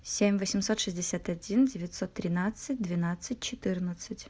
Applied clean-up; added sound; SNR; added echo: none; none; none; none.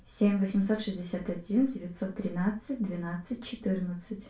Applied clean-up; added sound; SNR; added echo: none; none; none; reverberation time 0.3 s.